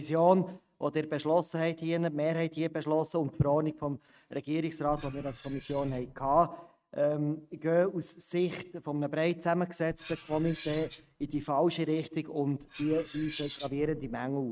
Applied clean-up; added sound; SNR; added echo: neural mask model RNNoise.